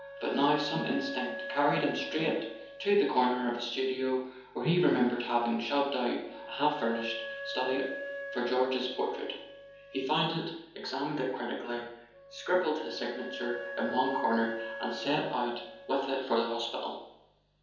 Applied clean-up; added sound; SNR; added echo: none; Wind instrument, woodwind instrument; 12 dB; reverberation time 0.9 s.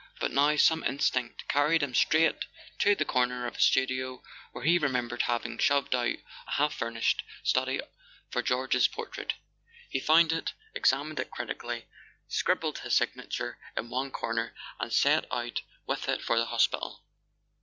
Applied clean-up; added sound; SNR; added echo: none; none; none; none.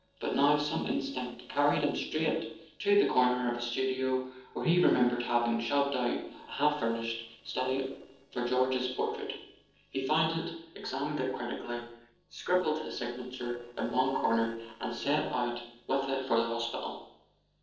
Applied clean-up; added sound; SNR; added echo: neural separator model SepFormer DNS4.